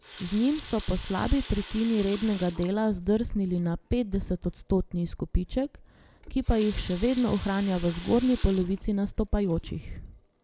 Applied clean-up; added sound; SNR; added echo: none; Water tap, faucet; 16 dB; none.